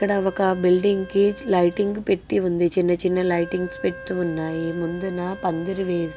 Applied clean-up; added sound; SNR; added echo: none; Wind instrument, woodwind instrument; 18 dB; none.